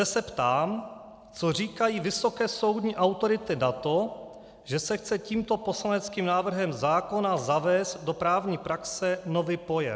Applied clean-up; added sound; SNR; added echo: none; none; none; none.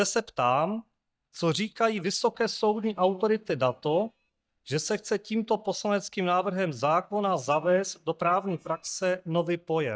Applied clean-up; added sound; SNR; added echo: neural mask model DeepFilterNet 3.